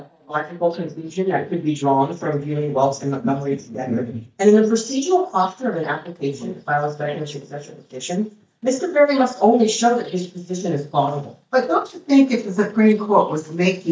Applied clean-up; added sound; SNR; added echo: neural mask model DeepFilterNet 3.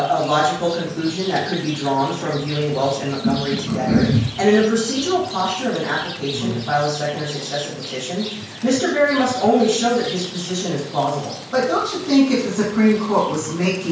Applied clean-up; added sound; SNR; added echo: none; Rain; 14 dB; reverberation time 0.5 s.